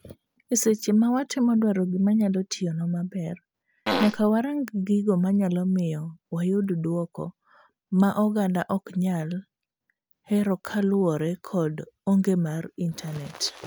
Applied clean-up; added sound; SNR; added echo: none; Fart; 2 dB; none.